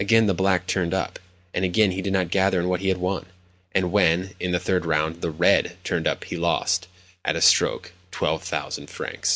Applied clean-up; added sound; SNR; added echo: none; none; none; none.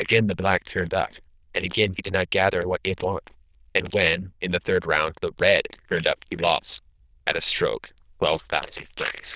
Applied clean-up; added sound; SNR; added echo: neural diffusion model UNIVERSE++.